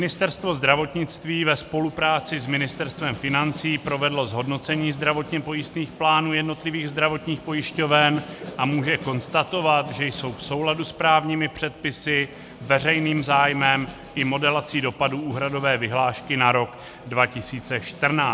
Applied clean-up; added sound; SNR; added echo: none; Snare drum; 19 dB; none.